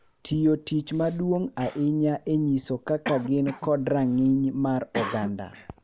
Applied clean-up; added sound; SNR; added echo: none; Cough; 15 dB; none.